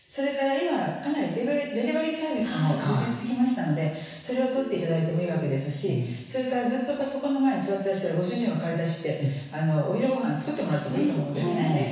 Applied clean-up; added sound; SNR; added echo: none; Telephone; 12 dB; reverberation time 1.1 s.